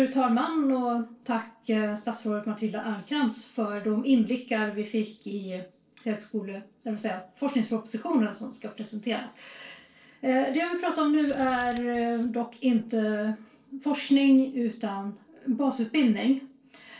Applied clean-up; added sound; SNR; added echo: neural separator model SepFormer DNS4.